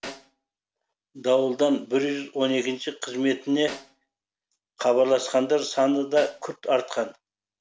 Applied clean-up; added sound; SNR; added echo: none; Snare drum; 20 dB; none.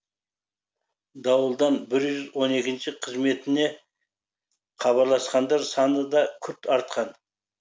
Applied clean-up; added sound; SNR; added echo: none; none; none; none.